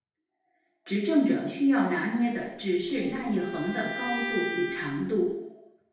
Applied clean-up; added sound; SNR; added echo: none; Bowed string instrument; 9 dB; reverberation time 0.8 s.